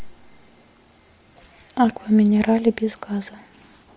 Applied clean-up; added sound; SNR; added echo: none; none; none; none.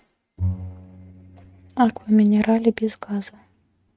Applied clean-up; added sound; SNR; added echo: neural mask model RNNoise.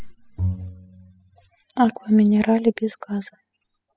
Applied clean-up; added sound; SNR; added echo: classical method spectral subtraction.